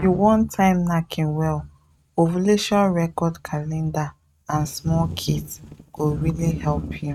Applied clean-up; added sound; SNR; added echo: neural mask model RNNoise.